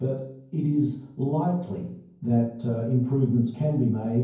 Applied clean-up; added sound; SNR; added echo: none; none; none; reverberation time 0.9 s.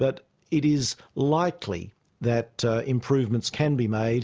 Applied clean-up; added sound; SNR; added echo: none; none; none; none.